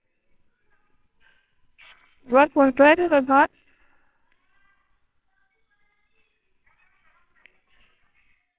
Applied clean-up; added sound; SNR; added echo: neural separator model SepFormer WHAMR!.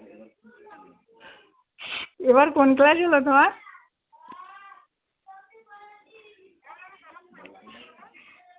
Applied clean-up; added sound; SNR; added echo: none; none; none; none.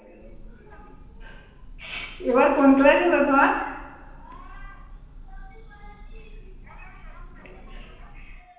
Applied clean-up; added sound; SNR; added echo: none; Bird / Breathing; 17 dB; reverberation time 0.9 s.